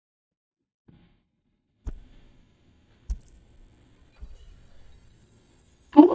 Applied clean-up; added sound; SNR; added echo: neural mask model DeepFilterNet 3.